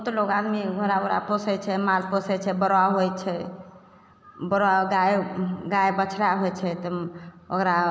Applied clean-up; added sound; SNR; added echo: none; none; none; none.